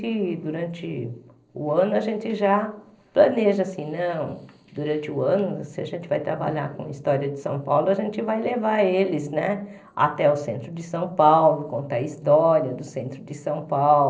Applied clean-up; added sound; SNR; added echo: neural separator model SepFormer DNS4.